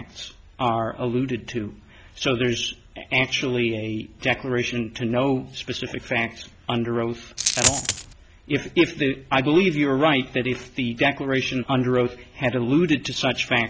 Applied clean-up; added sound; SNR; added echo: none; Coin (dropping); -1 dB; none.